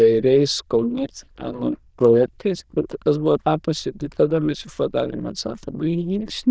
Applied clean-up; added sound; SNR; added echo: neural diffusion model UNIVERSE++.